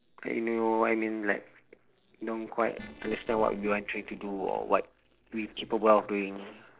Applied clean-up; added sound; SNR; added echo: neural separator model SepFormer DNS4.